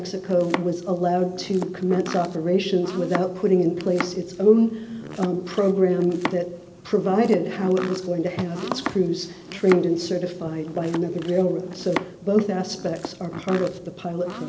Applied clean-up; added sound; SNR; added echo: none; Domestic sounds, home sounds; 13 dB; none.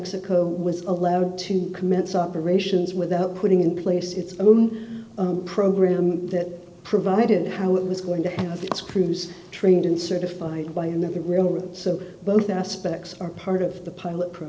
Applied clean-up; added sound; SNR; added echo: none; none; none; none.